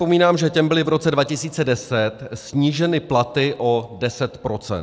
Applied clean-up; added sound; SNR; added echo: none; none; none; none.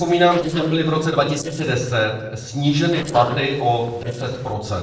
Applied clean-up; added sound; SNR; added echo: neural separator model SepFormer DNS4.